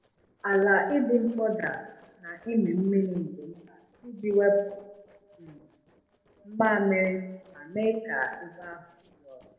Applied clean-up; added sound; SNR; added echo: neural separator model SepFormer DNS4.